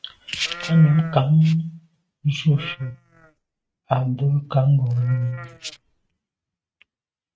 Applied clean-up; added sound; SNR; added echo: neural mask model RNNoise.